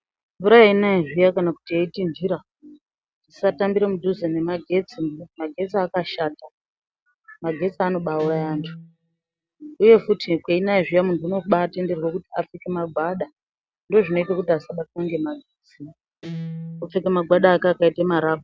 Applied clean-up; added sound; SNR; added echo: none; Guitar; 14 dB; none.